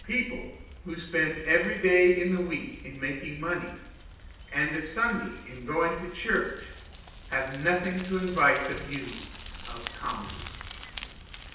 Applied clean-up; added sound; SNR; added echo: none; Bicycle; 15 dB; reverberation time 0.9 s.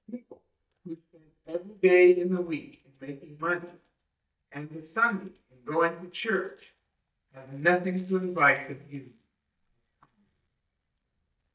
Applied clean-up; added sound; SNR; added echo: neural mask model DeepFilterNet 3.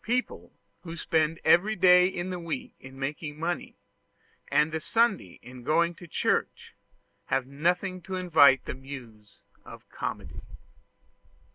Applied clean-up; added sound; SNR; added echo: none; none; none; none.